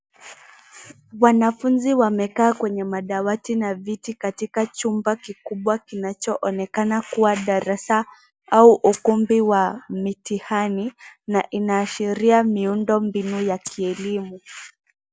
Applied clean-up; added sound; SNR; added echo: none; Rattle (instrument); 17 dB; none.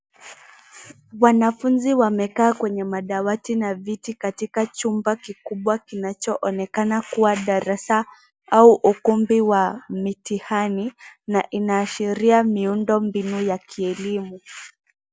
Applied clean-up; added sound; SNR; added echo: none; none; none; none.